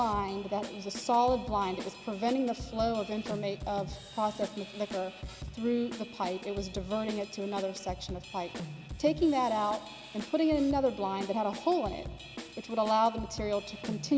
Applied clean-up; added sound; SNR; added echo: none; Drum / Drum kit; 12 dB; none.